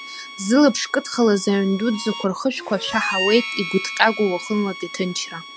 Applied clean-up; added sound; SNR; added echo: none; Harmonica; 11 dB; none.